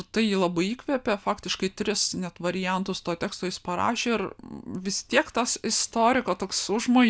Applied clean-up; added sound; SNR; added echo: none; none; none; none.